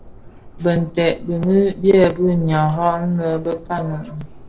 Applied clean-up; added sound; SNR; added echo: none; Subway, metro, underground; 18 dB; reverberation time 0.3 s.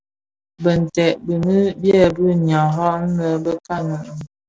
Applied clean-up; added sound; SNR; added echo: none; none; none; none.